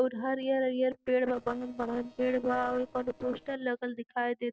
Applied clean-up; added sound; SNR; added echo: neural separator model SepFormer DNS4.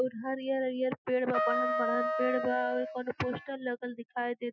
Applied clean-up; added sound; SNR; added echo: classical method Wiener filter.